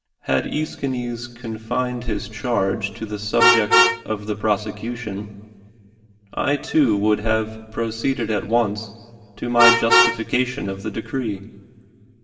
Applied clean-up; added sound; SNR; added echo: none; Vehicle horn, car horn, honking; 3 dB; reverberation time 2.5 s.